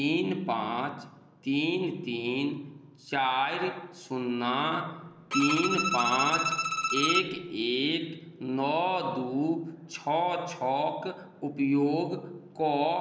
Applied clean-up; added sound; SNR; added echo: none; Bowed string instrument; 0 dB; none.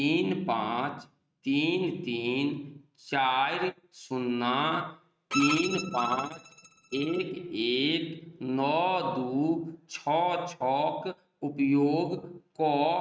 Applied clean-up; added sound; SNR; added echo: neural mask model RNNoise.